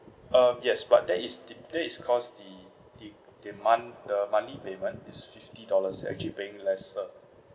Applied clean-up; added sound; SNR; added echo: none; none; none; none.